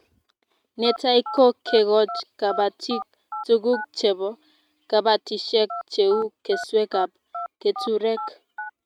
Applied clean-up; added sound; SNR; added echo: neural mask model RNNoise.